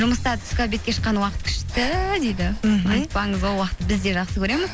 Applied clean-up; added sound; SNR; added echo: none; Breathing; 14 dB; none.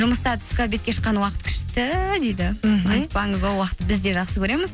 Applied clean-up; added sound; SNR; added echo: none; none; none; none.